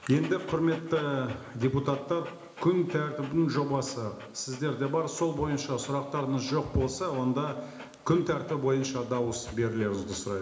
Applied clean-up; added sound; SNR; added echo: none; Dog; 19 dB; reverberation time 0.8 s.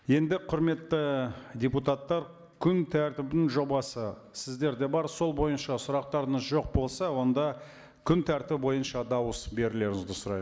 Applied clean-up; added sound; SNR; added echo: none; none; none; none.